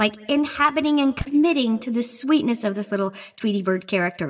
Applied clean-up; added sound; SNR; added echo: neural mask model DeepFilterNet 3.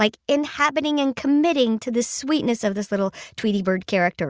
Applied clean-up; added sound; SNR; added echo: none; none; none; none.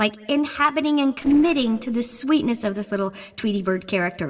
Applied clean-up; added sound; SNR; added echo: neural separator model SepFormer DNS4.